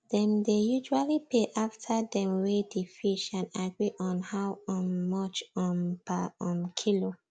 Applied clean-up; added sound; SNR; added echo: none; none; none; none.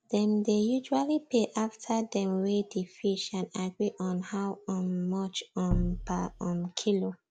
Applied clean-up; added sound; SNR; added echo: none; Bass drum; 4 dB; none.